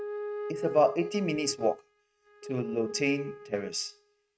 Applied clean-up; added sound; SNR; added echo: neural mask model RNNoise.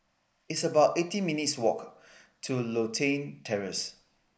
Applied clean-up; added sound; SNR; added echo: neural mask model Resemble Enhance denoiser.